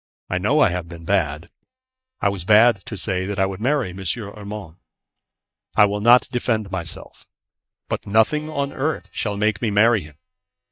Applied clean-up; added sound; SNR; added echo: neural mask model DeepFilterNet 3.